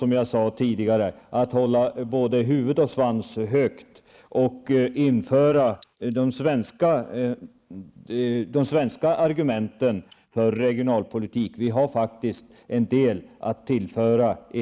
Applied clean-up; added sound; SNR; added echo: neural mask model Resemble Enhance denoiser.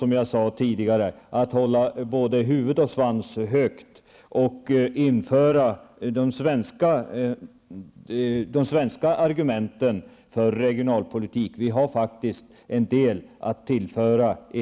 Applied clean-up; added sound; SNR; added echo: none; none; none; none.